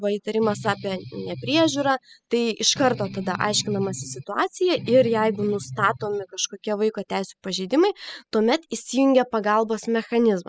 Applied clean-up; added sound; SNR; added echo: classical method spectral subtraction.